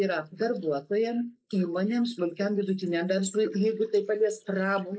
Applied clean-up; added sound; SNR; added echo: neural mask model Resemble Enhance denoiser.